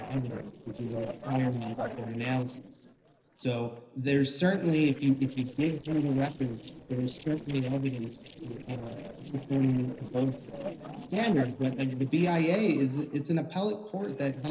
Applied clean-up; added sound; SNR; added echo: neural separator model SepFormer DNS4.